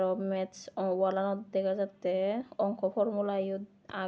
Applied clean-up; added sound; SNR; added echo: none; none; none; none.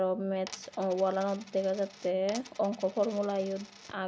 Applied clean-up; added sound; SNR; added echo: none; Coin (dropping); 18 dB; none.